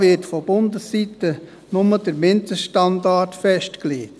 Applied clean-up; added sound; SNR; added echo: none; none; none; none.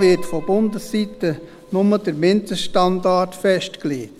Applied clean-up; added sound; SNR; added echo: none; Piano; 13 dB; none.